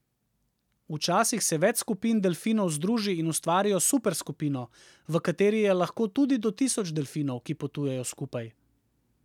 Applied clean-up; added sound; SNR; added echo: none; none; none; none.